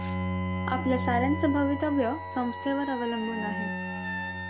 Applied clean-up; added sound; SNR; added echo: none; Bowed string instrument + Wind instrument, woodwind instrument; 3 dB; none.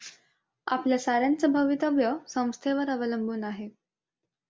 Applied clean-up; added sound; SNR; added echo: none; none; none; none.